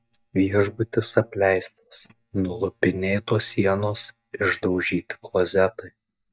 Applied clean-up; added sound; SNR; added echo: neural mask model DeepFilterNet 3.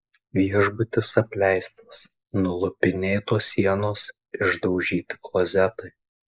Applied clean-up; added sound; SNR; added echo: neural mask model Resemble Enhance denoiser.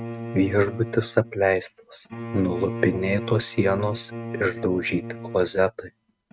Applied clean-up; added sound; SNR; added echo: neural mask model RNNoise.